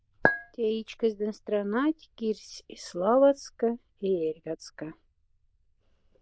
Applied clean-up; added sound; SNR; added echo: neural diffusion model UNIVERSE++.